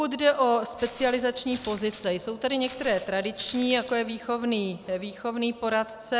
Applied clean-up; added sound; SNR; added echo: none; Walk, footsteps; 16 dB; none.